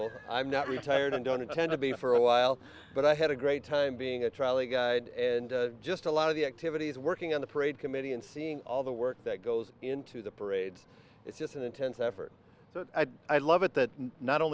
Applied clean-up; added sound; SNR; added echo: none; none; none; none.